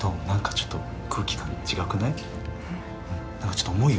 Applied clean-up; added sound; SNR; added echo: none; none; none; none.